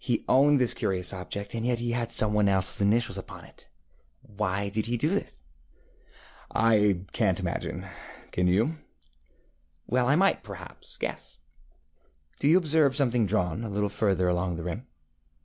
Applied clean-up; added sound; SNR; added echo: none; none; none; none.